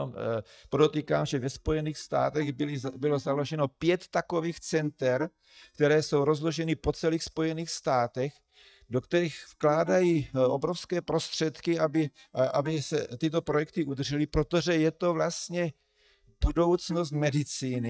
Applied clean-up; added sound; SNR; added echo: neural mask model DeepFilterNet 3.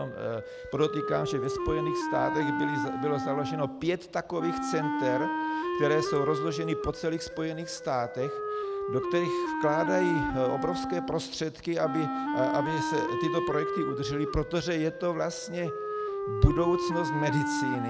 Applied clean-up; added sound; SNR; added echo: none; Wind instrument, woodwind instrument; 1 dB; none.